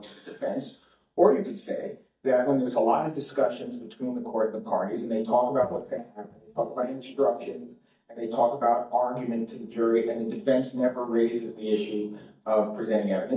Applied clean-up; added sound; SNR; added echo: neural mask model DeepFilterNet 3.